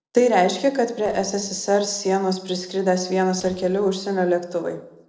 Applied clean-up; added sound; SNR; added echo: neural separator model SepFormer DNS4.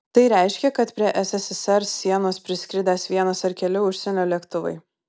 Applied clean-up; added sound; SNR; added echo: none; none; none; none.